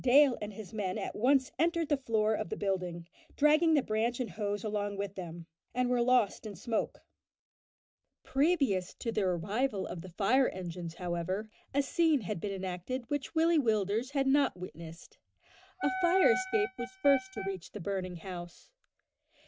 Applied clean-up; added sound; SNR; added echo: neural mask model RNNoise.